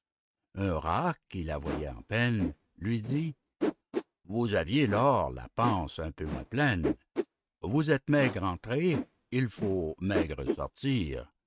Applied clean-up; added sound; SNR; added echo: neural mask model RNNoise.